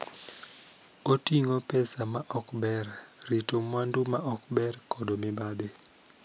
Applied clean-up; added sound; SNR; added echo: none; none; none; none.